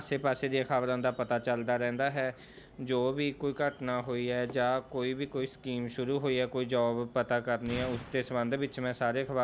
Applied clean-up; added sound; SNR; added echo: none; Explosion; 15 dB; none.